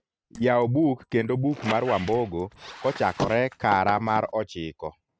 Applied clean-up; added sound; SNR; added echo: neural mask model RNNoise.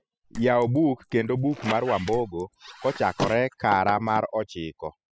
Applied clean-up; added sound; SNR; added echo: classical method spectral subtraction.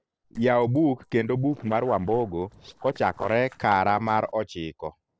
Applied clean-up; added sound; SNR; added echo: neural separator model SepFormer DNS4.